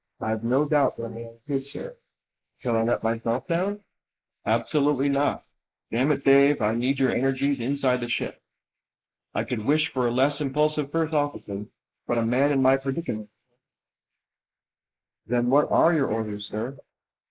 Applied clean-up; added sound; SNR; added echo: neural mask model Resemble Enhance denoiser.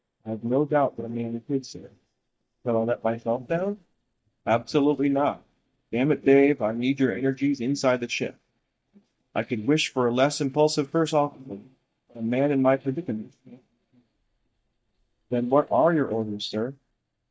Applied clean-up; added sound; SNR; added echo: neural mask model DeepFilterNet 3.